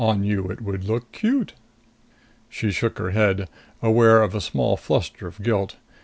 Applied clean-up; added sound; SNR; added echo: none; none; none; none.